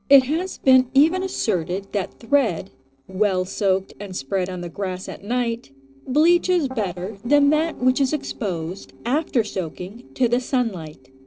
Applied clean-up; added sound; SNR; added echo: neural separator model SepFormer DNS4.